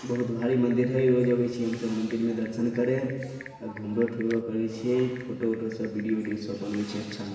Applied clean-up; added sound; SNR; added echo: none; Typing; 19 dB; reverberation time 1.2 s.